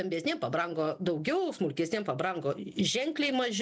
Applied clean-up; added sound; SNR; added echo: none; none; none; none.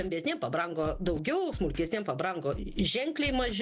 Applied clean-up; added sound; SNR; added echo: none; Scratching (performance technique); 11 dB; none.